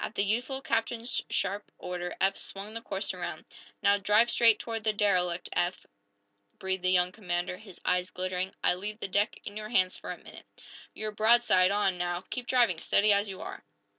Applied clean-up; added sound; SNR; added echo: none; none; none; none.